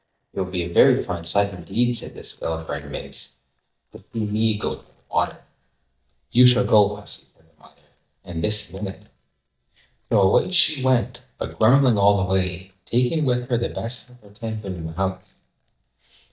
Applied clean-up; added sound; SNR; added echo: neural mask model DeepFilterNet 3.